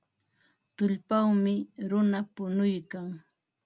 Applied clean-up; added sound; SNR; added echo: none; none; none; none.